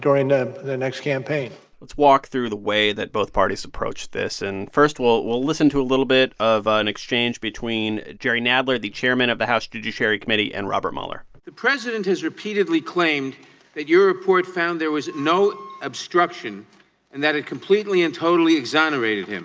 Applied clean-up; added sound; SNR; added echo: none; Wind instrument, woodwind instrument; 20 dB; none.